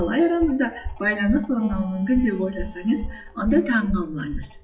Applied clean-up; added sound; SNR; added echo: classical method WPE with log-MMSE.